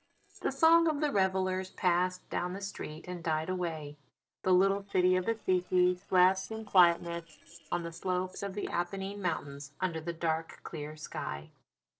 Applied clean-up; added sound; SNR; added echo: neural separator model SepFormer DNS4.